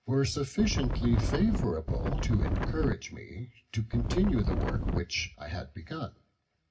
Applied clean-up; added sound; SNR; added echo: none; Wind; -2 dB; reverberation time 0.4 s.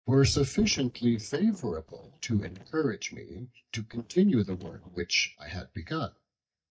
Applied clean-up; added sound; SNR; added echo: neural mask model DeepFilterNet 3.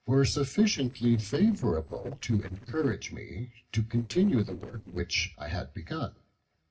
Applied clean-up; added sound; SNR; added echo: neural separator model SepFormer DNS4.